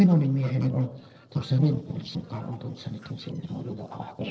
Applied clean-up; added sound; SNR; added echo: neural separator model SepFormer DNS4.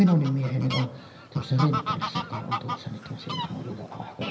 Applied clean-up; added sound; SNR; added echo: none; Fowl; 8 dB; reverberation time 0.7 s.